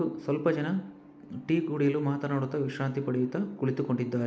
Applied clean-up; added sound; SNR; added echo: none; none; none; none.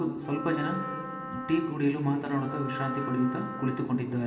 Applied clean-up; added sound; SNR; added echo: none; Wind instrument, woodwind instrument; 9 dB; reverberation time 2.7 s.